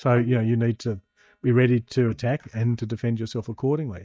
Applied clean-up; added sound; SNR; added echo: neural mask model DeepFilterNet 3.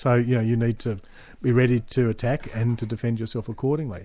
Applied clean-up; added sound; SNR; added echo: none; none; none; none.